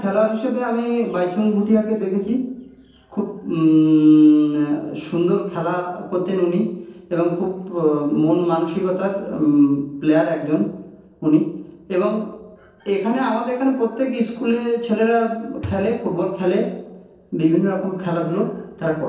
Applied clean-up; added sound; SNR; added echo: neural separator model SepFormer DNS4.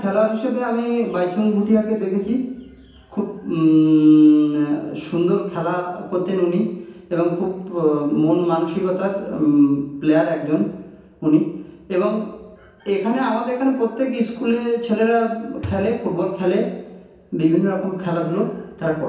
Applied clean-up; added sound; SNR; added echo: none; Thump, thud; 14 dB; reverberation time 0.9 s.